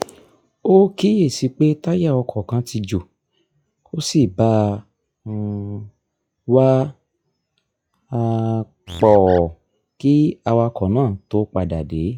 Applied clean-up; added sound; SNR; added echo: classical method log-MMSE.